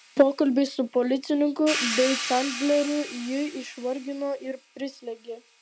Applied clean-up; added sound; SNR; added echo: none; Hi-hat; 10 dB; none.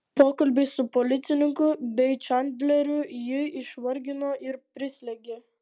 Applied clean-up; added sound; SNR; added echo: none; none; none; none.